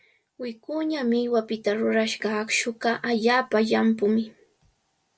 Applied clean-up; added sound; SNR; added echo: none; none; none; none.